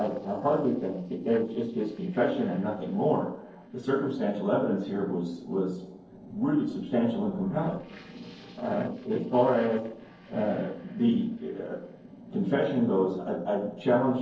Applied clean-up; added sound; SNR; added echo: neural separator model SepFormer DNS4.